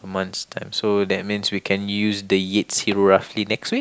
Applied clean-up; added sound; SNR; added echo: none; none; none; none.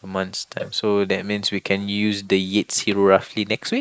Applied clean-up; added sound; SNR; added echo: neural mask model Resemble Enhance denoiser.